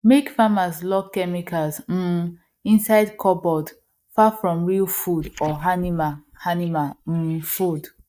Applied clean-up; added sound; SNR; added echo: neural mask model DeepFilterNet 3.